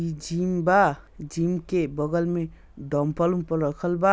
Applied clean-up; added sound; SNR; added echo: none; none; none; none.